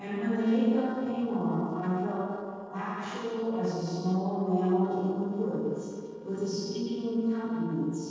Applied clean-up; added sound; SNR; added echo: neural separator model SepFormer DNS4.